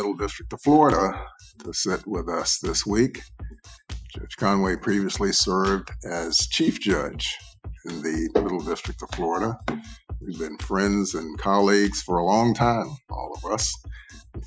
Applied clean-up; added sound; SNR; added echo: classical method Wiener filter.